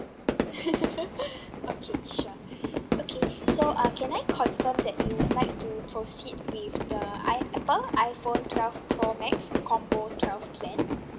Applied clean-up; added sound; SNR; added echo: none; Fire / Fireworks; -1 dB; none.